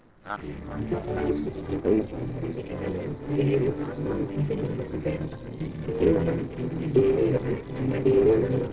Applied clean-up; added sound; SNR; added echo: neural separator model SepFormer DNS4.